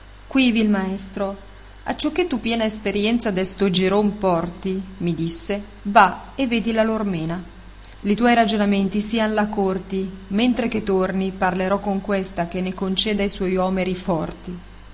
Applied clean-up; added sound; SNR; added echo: none; none; none; none.